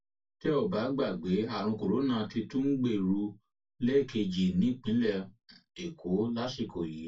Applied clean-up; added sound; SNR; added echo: none; none; none; reverberation time 0.2 s.